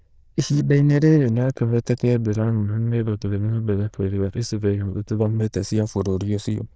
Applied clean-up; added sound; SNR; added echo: neural diffusion model UNIVERSE++.